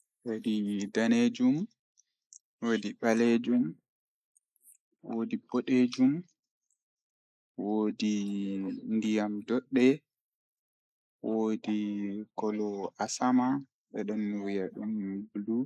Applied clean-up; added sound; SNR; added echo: neural mask model Resemble Enhance denoiser.